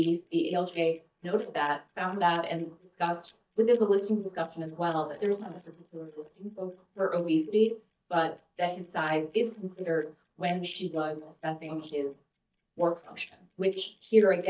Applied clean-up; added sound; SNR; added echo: neural mask model DeepFilterNet 3.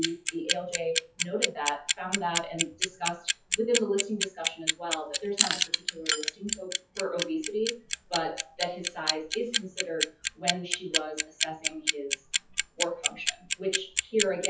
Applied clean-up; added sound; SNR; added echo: classical method WPE with log-MMSE.